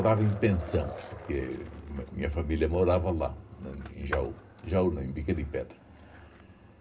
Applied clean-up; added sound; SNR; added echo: none; Skateboard; 16 dB; reverberation time 0.2 s.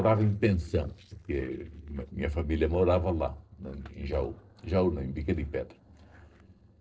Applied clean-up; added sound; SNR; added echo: neural separator model SepFormer DNS4.